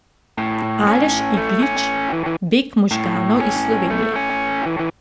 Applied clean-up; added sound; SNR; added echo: none; Guitar; -1 dB; none.